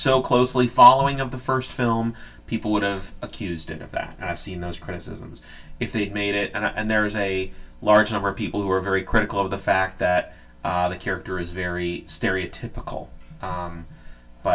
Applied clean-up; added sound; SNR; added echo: none; none; none; reverberation time 0.2 s.